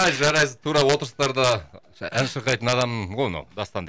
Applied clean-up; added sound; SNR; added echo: none; none; none; none.